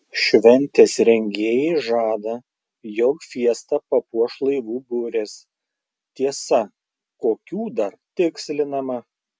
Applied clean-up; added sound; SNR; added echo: none; none; none; none.